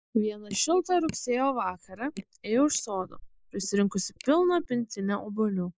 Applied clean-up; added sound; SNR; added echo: neural mask model Resemble Enhance denoiser.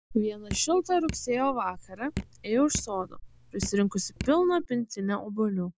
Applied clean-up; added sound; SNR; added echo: none; Drip; 12 dB; none.